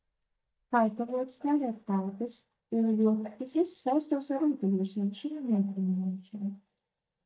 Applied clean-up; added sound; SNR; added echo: neural mask model DeepFilterNet 3.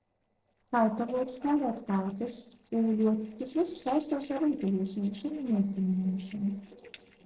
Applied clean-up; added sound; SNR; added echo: neural separator model SepFormer DNS4.